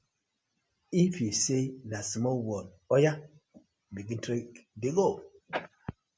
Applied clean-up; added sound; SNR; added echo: none; none; none; none.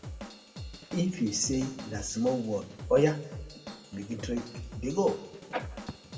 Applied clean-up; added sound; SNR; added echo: none; Drum / Drum kit; 12 dB; reverberation time 1.0 s.